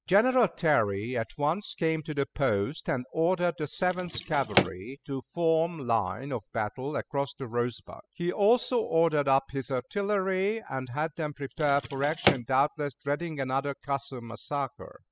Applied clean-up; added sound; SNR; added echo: classical method spectral subtraction.